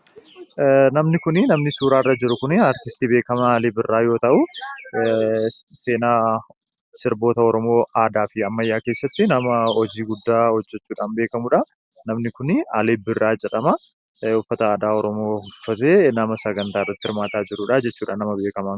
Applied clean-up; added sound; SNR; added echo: none; none; none; none.